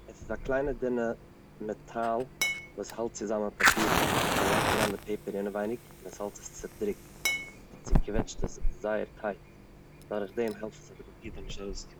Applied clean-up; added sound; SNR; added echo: none; Glass + Fire; -3 dB; none.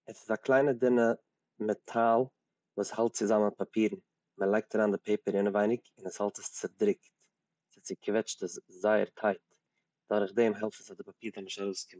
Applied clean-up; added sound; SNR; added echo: none; none; none; none.